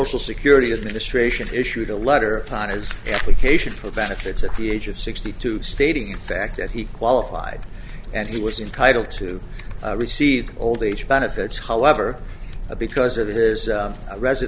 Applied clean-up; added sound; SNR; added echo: none; none; none; none.